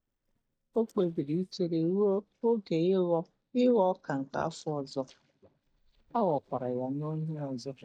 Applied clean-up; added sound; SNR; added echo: neural mask model DeepFilterNet 3.